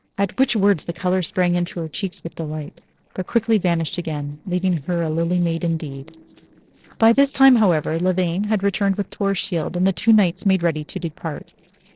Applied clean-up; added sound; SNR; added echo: neural separator model SepFormer DNS4.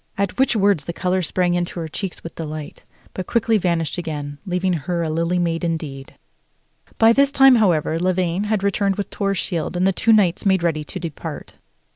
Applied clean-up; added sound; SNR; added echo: none; none; none; none.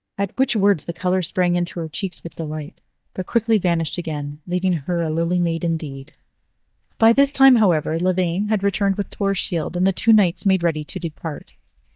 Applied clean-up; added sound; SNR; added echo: neural mask model DeepFilterNet 3.